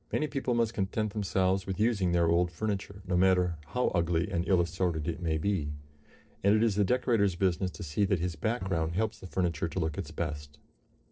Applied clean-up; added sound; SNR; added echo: neural separator model SepFormer DNS4.